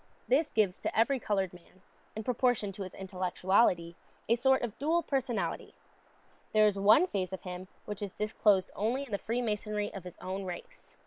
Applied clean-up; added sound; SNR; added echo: neural separator model SepFormer WHAM!.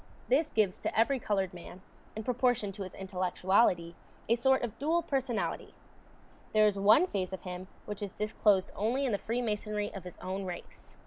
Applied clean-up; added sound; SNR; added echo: none; Bird vocalization, bird call, bird song; 20 dB; none.